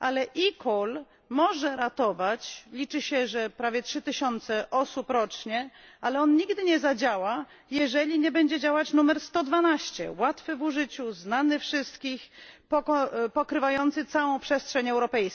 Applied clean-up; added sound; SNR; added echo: none; none; none; none.